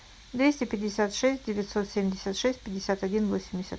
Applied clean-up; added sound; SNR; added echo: none; none; none; none.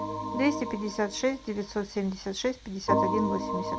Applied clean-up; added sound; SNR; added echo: none; Organ; 2 dB; none.